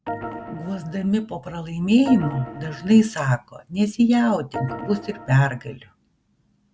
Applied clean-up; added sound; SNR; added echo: none; Organ; 12 dB; none.